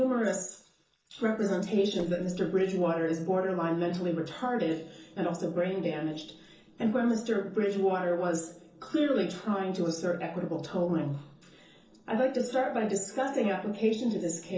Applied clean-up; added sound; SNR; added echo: neural separator model SepFormer DNS4.